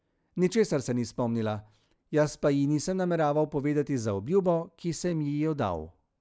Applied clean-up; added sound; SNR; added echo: none; none; none; none.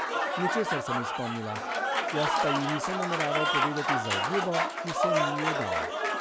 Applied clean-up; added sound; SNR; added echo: none; Applause / Crowd; -5 dB; none.